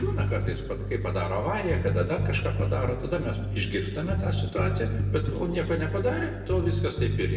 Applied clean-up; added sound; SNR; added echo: none; Bass guitar; -1 dB; reverberation time 1.0 s.